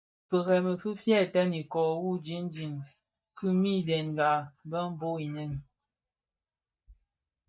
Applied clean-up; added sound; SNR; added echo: neural mask model DeepFilterNet 3.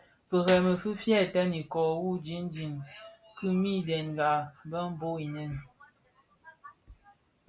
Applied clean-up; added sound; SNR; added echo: none; Clapping / Drum kit; 13 dB; none.